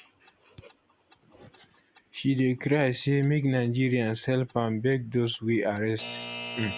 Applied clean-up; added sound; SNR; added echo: none; Alarm / Clock; 18 dB; none.